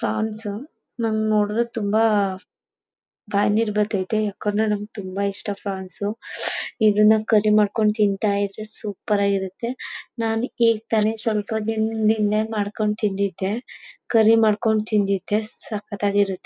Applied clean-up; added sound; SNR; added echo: neural mask model Resemble Enhance denoiser.